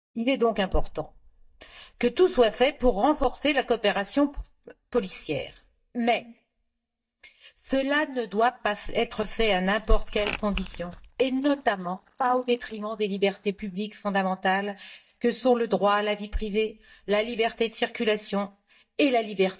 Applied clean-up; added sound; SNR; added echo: neural mask model DeepFilterNet 3.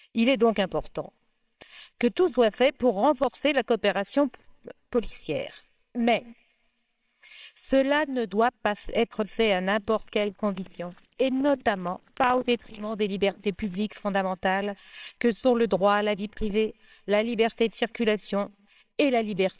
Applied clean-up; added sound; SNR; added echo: neural separator model SepFormer WHAMR!.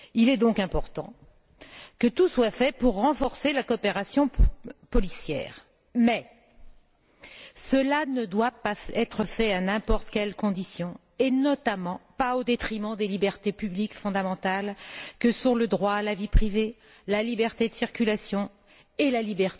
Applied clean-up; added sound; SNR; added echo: none; none; none; none.